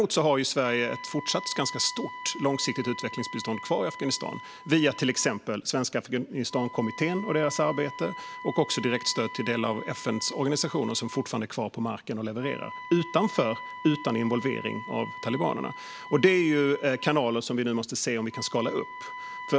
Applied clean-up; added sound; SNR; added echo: none; Wind instrument, woodwind instrument; 14 dB; none.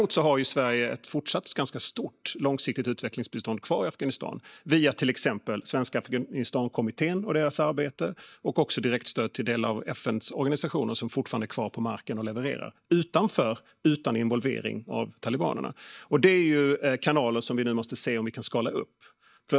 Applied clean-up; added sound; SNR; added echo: neural mask model DeepFilterNet 3.